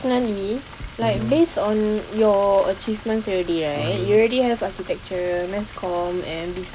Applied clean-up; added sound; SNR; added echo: none; Frying (food); 18 dB; none.